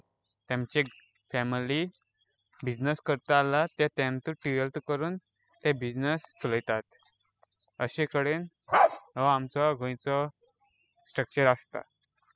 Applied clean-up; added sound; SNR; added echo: classical method spectral subtraction.